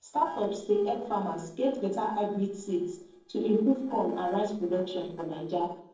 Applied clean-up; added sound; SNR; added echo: neural separator model SepFormer DNS4.